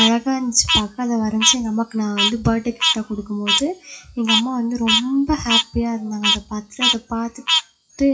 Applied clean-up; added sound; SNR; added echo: classical method WPE with log-MMSE.